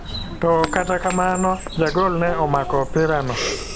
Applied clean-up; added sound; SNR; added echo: none; Bird vocalization, bird call, bird song; 8 dB; none.